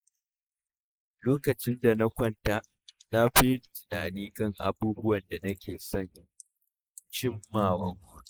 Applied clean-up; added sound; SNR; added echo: neural mask model Resemble Enhance denoiser.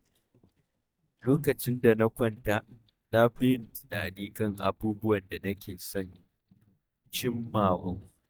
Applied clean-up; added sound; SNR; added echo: neural mask model DeepFilterNet 3.